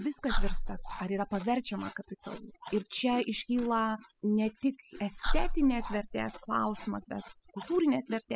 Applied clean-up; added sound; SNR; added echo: classical method spectral subtraction.